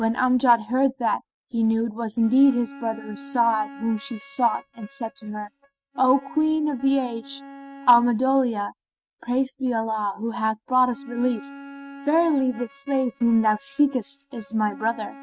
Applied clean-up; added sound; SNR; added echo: neural mask model RNNoise.